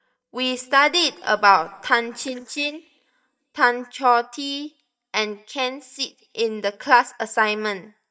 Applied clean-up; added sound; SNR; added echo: neural mask model DeepFilterNet 3.